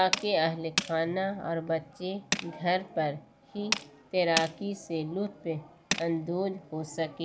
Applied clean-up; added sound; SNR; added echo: none; Tools; 7 dB; none.